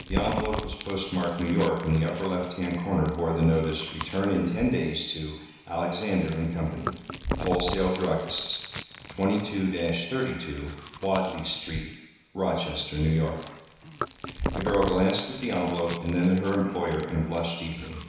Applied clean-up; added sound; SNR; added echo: none; Chewing, mastication; 10 dB; reverberation time 1.0 s.